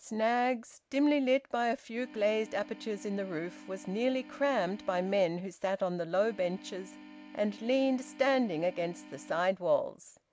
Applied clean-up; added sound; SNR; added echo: none; Organ; 18 dB; none.